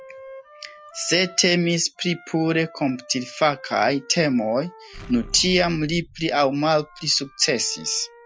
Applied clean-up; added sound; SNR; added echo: classical method Wiener filter.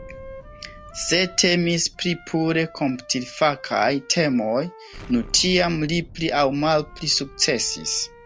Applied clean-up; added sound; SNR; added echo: none; Explosion + Wind instrument, woodwind instrument; 19 dB; none.